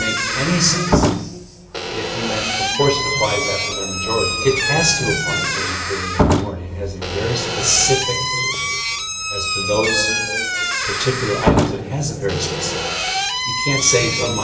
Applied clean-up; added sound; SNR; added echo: none; Squeak / Slam; -1 dB; reverberation time 2.5 s.